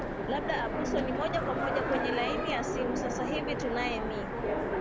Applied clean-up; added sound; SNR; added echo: none; Train; -3 dB; none.